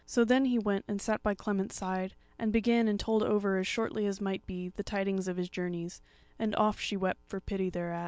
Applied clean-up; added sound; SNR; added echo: none; none; none; none.